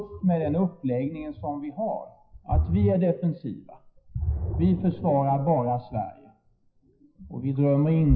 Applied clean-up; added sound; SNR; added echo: classical method WPE with log-MMSE.